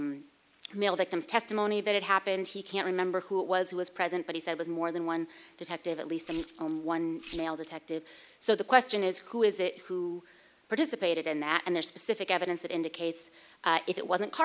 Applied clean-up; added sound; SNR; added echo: neural mask model Resemble Enhance denoiser.